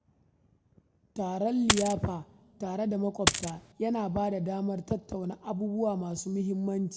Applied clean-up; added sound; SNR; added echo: none; Coin (dropping); -3 dB; reverberation time 0.8 s.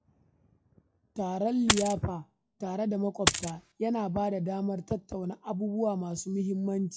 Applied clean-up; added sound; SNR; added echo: classical method WPE with log-MMSE.